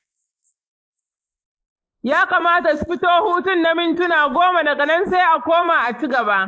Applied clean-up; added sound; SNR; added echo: neural mask model Resemble Enhance denoiser.